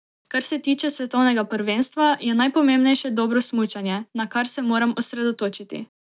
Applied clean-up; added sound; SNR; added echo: none; none; none; none.